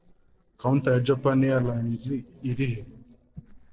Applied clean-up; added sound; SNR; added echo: neural separator model SepFormer DNS4.